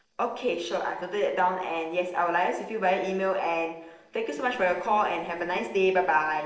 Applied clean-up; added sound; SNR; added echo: neural separator model SepFormer DNS4.